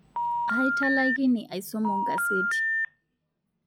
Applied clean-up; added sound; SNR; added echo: classical method log-MMSE.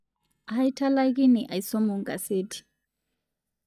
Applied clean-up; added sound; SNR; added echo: neural mask model DeepFilterNet 3.